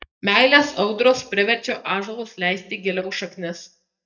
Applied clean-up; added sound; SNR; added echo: neural mask model DeepFilterNet 3.